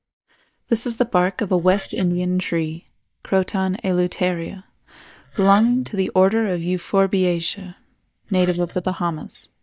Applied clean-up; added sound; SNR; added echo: neural mask model DeepFilterNet 3.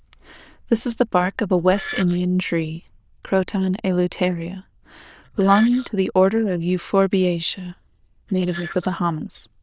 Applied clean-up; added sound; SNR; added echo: neural diffusion model UNIVERSE++.